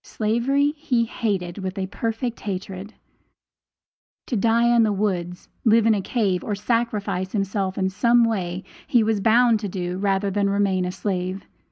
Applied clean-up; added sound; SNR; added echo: none; none; none; none.